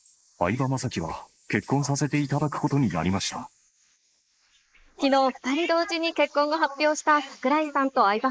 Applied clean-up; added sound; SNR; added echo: neural mask model Resemble Enhance denoiser.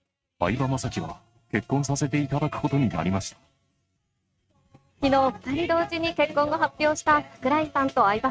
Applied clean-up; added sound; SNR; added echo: neural mask model RNNoise.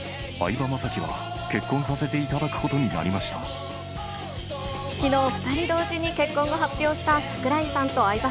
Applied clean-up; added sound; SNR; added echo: none; Wind instrument, woodwind instrument; 15 dB; none.